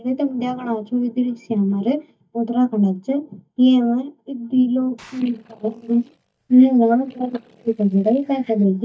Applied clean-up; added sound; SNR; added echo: neural mask model DeepFilterNet 3.